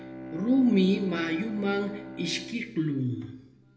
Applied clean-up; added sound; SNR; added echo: none; Bowed string instrument; 14 dB; reverberation time 0.8 s.